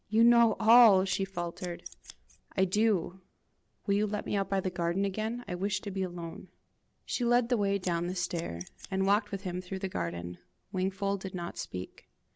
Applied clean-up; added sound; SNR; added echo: none; Scissors; 18 dB; none.